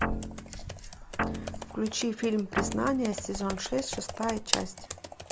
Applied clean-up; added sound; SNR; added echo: none; Computer keyboard + Guitar; 3 dB; none.